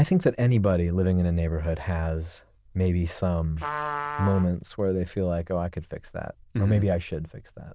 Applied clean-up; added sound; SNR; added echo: neural diffusion model UNIVERSE++.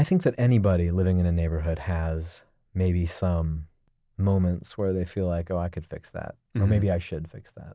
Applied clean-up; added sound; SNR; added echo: none; none; none; none.